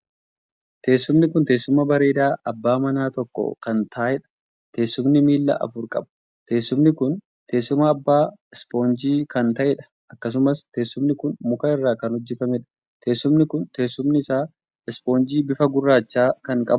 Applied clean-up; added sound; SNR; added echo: none; none; none; none.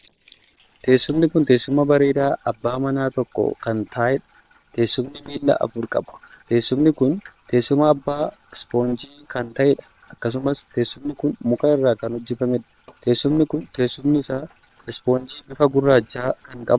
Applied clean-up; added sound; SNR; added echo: neural separator model SepFormer WHAM!.